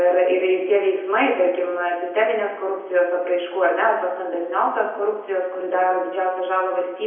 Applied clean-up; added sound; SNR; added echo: none; none; none; reverberation time 0.9 s.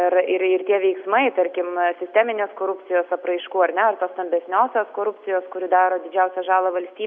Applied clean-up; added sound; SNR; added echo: none; none; none; none.